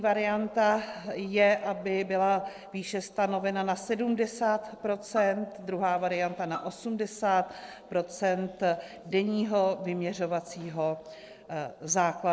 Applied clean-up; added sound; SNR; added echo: neural separator model SepFormer DNS4.